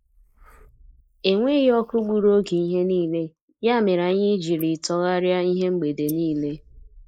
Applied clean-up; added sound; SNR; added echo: neural mask model Resemble Enhance denoiser.